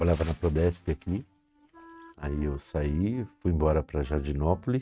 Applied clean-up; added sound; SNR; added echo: neural mask model RNNoise.